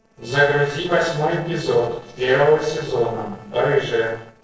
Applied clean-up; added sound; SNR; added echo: neural separator model SepFormer DNS4.